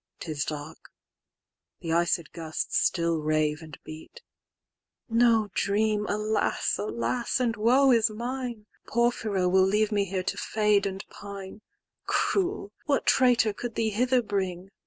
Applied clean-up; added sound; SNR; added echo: none; none; none; none.